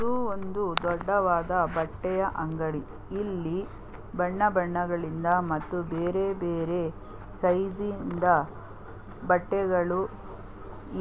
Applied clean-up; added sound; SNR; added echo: none; none; none; none.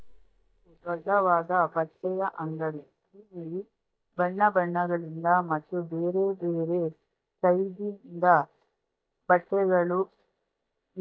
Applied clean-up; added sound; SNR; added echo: neural mask model DeepFilterNet 3.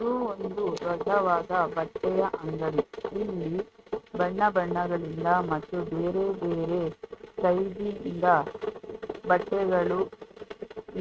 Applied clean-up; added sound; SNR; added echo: neural mask model RNNoise.